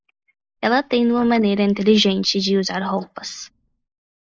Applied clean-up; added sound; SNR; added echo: neural mask model Resemble Enhance denoiser.